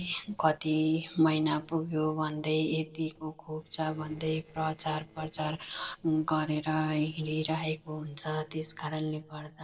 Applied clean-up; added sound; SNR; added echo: neural separator model SepFormer DNS4.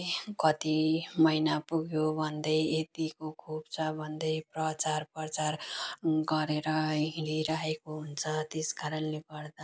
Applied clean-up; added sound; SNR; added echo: none; none; none; none.